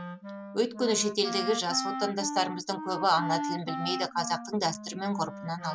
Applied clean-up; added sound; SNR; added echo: none; Wind instrument, woodwind instrument; 7 dB; none.